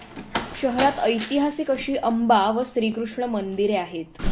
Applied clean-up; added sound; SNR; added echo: none; Slam; 9 dB; none.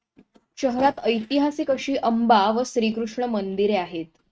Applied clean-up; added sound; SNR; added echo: neural mask model RNNoise.